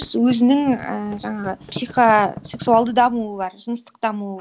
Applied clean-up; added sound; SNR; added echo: none; Thump, thud; 17 dB; none.